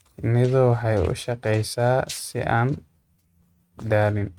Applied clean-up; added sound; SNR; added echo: neural mask model RNNoise.